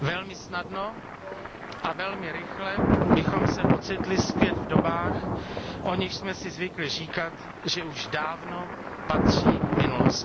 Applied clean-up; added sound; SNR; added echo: none; Thunder; -5 dB; none.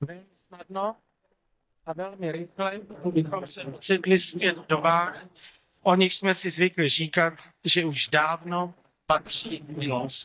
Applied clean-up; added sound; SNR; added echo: neural mask model DeepFilterNet 3.